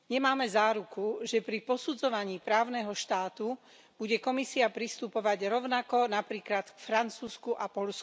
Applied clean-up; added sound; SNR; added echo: none; none; none; none.